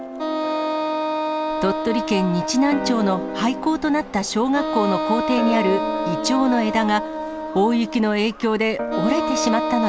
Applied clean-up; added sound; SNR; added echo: none; Wind instrument, woodwind instrument; 4 dB; none.